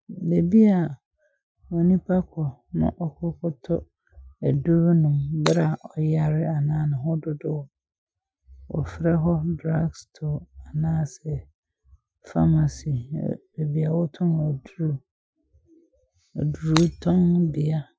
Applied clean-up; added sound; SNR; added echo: classical method Wiener filter.